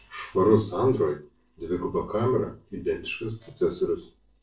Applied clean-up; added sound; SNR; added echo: neural separator model SepFormer DNS4.